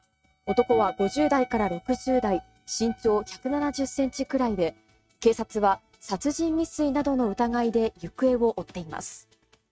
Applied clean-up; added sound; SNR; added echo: neural mask model RNNoise.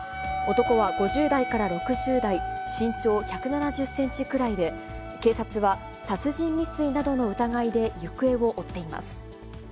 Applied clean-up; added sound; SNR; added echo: none; Wind instrument, woodwind instrument; 9 dB; none.